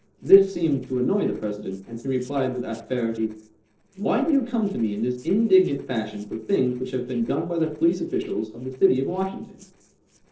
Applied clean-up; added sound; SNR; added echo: neural separator model SepFormer DNS4.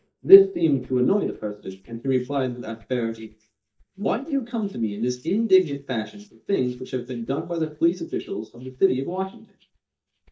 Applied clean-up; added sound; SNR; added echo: neural mask model DeepFilterNet 3.